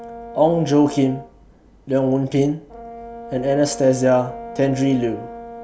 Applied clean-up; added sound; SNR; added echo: none; Brass instrument; 15 dB; none.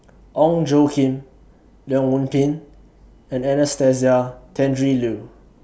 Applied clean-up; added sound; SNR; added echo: none; none; none; none.